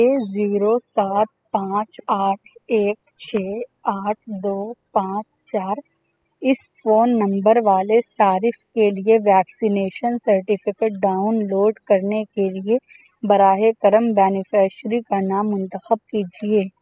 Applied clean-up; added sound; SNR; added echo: classical method spectral subtraction.